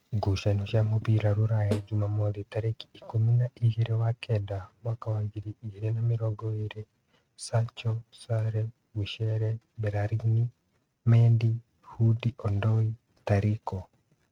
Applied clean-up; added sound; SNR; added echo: neural mask model RNNoise.